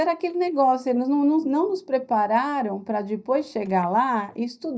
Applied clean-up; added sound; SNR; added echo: neural mask model DeepFilterNet 3.